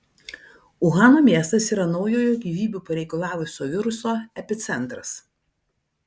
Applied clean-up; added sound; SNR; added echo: none; none; none; none.